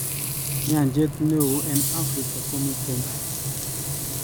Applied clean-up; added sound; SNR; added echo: none; Frying (food); 1 dB; none.